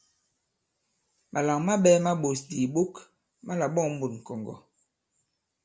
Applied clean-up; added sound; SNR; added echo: none; none; none; none.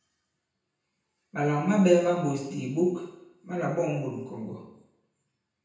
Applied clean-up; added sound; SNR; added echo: none; none; none; reverberation time 0.9 s.